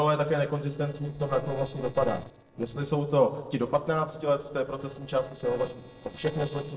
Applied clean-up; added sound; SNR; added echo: neural separator model SepFormer DNS4.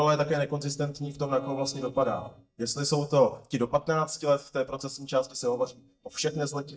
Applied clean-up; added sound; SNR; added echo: neural mask model DeepFilterNet 3.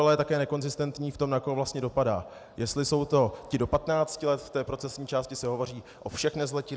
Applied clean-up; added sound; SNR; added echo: none; none; none; none.